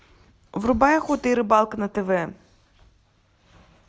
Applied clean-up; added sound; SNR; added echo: none; none; none; none.